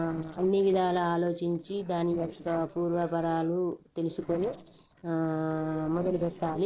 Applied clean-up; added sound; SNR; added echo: neural separator model SepFormer DNS4.